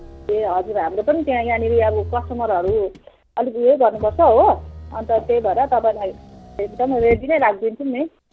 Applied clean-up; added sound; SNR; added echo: none; Motor vehicle (road); 15 dB; none.